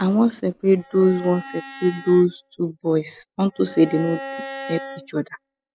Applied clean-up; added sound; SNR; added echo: classical method spectral subtraction.